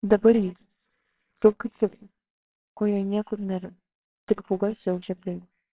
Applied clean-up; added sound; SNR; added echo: neural separator model SepFormer WHAMR!.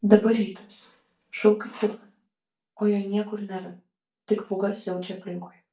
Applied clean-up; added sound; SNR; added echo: neural mask model DeepFilterNet 3.